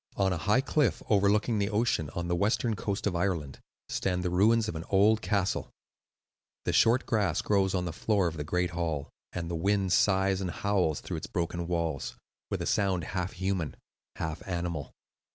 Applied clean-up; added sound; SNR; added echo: none; none; none; none.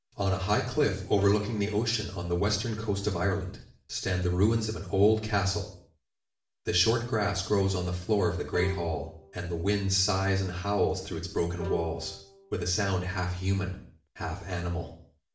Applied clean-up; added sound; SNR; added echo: none; Bowed string instrument; 14 dB; reverberation time 0.5 s.